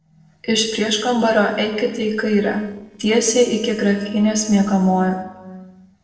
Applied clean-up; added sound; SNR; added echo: neural separator model SepFormer DNS4.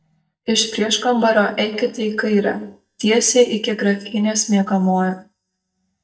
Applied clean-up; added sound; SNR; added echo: neural mask model DeepFilterNet 3.